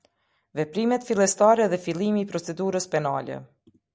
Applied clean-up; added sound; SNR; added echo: none; none; none; none.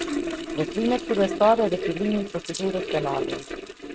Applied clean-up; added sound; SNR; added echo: neural mask model RNNoise.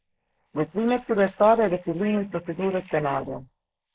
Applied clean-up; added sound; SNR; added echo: neural mask model Resemble Enhance denoiser.